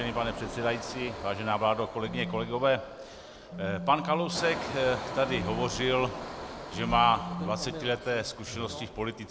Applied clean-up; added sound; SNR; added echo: none; Telephone + Engine; 9 dB; none.